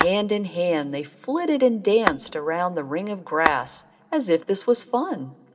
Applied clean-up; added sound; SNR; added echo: none; Tap / Glass; 8 dB; reverberation time 0.3 s.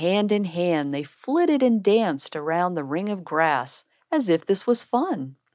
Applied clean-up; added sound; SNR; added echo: none; none; none; none.